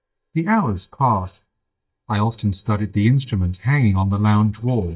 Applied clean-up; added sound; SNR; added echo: neural mask model DeepFilterNet 3.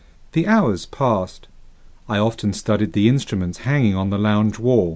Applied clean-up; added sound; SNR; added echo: none; none; none; none.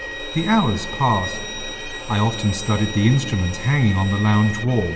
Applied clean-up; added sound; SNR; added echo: none; Bowed string instrument; 11 dB; reverberation time 2.5 s.